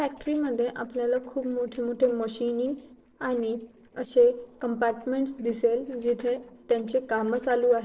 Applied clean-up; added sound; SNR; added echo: neural separator model SepFormer DNS4.